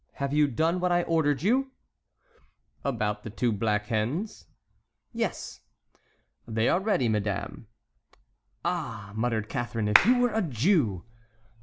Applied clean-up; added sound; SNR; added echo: none; Clapping; 2 dB; none.